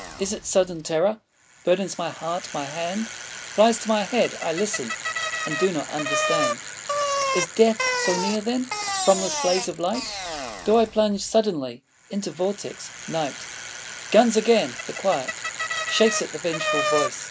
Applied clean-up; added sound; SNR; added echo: none; Bicycle; 5 dB; none.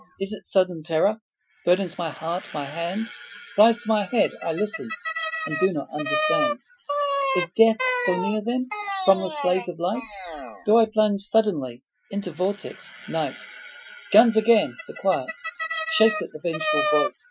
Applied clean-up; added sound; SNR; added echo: classical method Wiener filter.